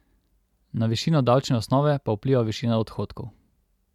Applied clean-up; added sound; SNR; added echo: none; none; none; none.